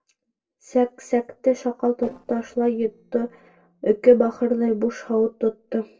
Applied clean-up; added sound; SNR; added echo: neural separator model SepFormer DNS4.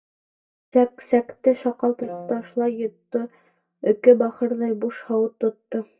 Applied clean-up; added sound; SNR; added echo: neural mask model DeepFilterNet 3.